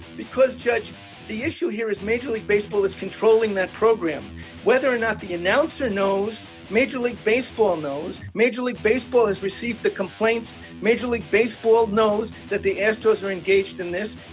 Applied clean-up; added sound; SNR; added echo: none; Electric guitar; 18 dB; none.